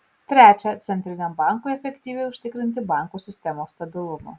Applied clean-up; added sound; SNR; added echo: none; none; none; none.